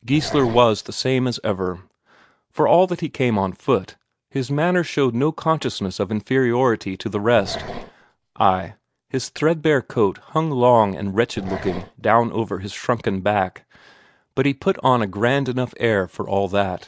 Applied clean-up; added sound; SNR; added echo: none; Growling; 13 dB; none.